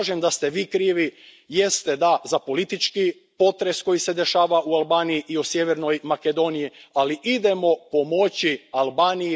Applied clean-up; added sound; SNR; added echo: none; none; none; none.